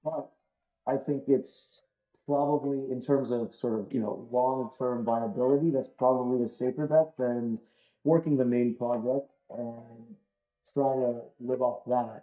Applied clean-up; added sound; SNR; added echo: neural mask model DeepFilterNet 3.